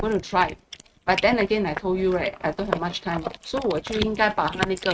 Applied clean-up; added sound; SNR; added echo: neural mask model RNNoise.